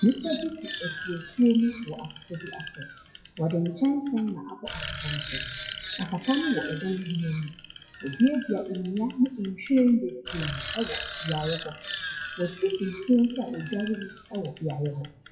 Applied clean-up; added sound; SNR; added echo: classical method WPE with log-MMSE.